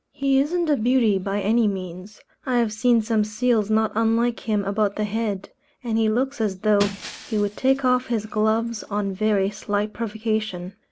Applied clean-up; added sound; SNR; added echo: none; Shatter; 16 dB; none.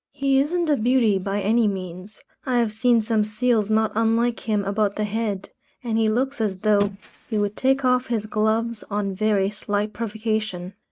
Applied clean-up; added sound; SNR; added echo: neural mask model RNNoise.